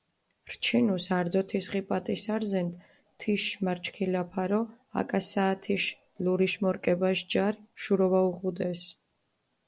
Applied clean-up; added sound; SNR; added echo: none; none; none; none.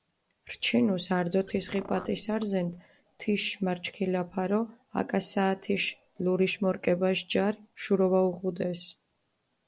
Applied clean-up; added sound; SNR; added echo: none; Car; 17 dB; none.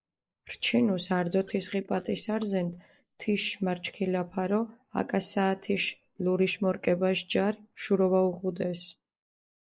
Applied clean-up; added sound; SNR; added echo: neural mask model Resemble Enhance denoiser.